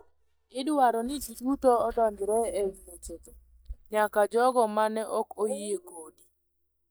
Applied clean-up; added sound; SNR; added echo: neural mask model DeepFilterNet 3.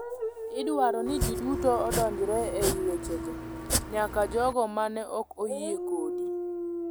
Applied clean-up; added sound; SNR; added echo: none; Dog + Domestic sounds, home sounds; 3 dB; none.